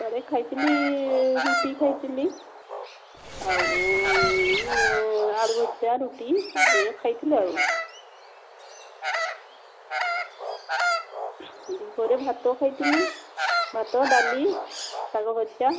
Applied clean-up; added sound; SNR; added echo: none; Bird + Bird vocalization, bird call, bird song; 2 dB; none.